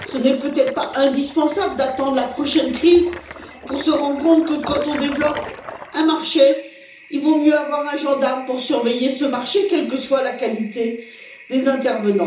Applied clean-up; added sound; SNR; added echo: none; Toilet flush; 17 dB; reverberation time 0.6 s.